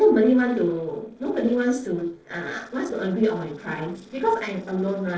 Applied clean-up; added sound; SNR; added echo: neural separator model SepFormer DNS4.